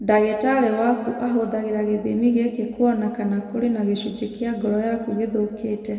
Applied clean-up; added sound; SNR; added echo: none; none; none; reverberation time 2.1 s.